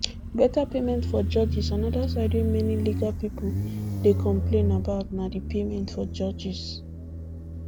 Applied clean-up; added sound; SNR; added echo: none; Motorcycle; 1 dB; none.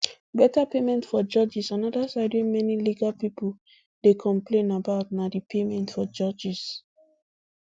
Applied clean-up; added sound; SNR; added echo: none; none; none; none.